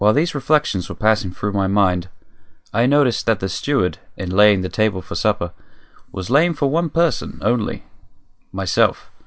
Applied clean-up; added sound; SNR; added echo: none; none; none; none.